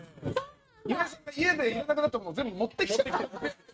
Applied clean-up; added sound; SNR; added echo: neural mask model RNNoise.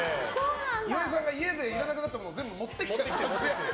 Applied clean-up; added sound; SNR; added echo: none; none; none; none.